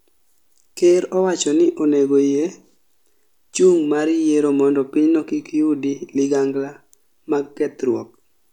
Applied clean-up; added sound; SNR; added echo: none; none; none; none.